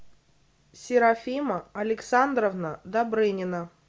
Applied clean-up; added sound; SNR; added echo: none; none; none; none.